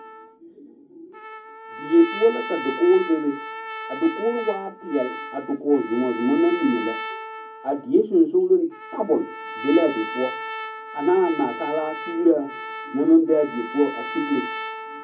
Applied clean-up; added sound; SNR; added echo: none; Trumpet; 11 dB; reverberation time 0.3 s.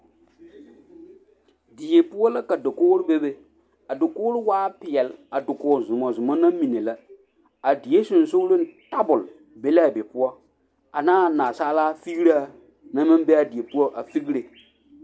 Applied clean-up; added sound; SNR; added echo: none; none; none; none.